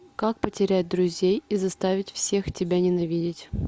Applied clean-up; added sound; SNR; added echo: none; none; none; none.